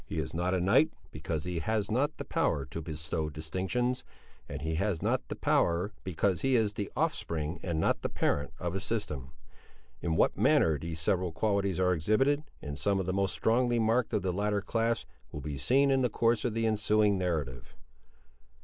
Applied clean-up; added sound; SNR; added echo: none; none; none; none.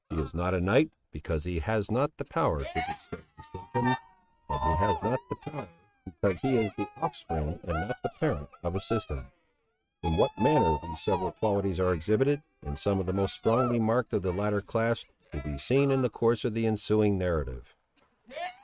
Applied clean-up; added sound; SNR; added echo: neural mask model RNNoise.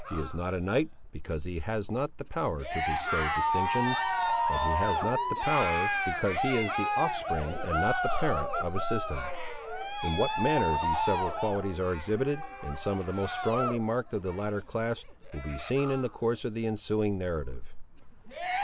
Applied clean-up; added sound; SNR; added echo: none; Cheering; 2 dB; none.